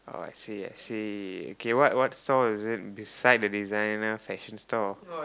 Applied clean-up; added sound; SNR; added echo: none; none; none; none.